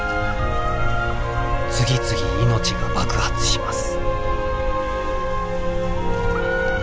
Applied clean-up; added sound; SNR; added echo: none; none; none; none.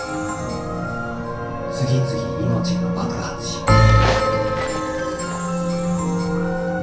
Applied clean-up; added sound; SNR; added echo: none; Bell; 0 dB; reverberation time 0.6 s.